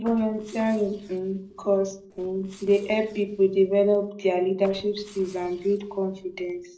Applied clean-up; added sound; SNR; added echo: neural separator model SepFormer DNS4.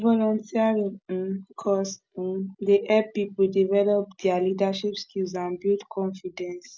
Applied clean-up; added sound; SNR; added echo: none; none; none; none.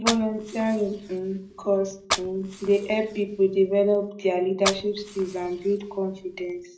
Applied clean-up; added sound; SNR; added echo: none; Fire; 10 dB; reverberation time 0.5 s.